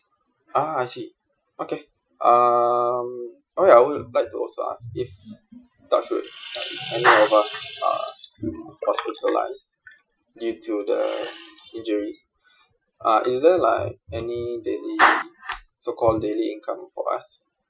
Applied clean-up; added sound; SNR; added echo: classical method Wiener filter.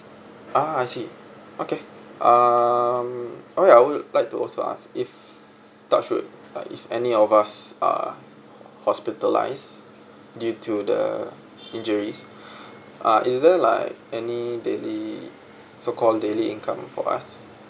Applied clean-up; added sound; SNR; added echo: none; none; none; none.